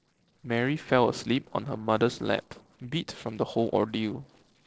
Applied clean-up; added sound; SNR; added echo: neural separator model SepFormer DNS4.